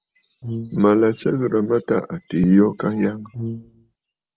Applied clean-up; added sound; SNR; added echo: none; Brass instrument; 10 dB; none.